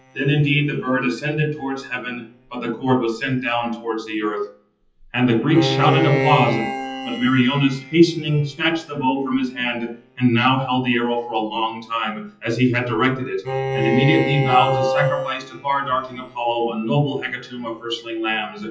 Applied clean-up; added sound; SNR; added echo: classical method WPE with log-MMSE.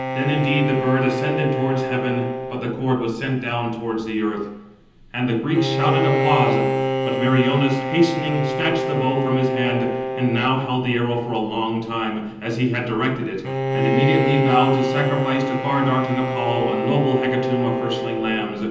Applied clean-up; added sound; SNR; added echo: none; Bowed string instrument; 3 dB; reverberation time 0.9 s.